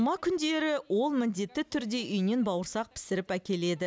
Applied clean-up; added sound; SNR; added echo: none; none; none; none.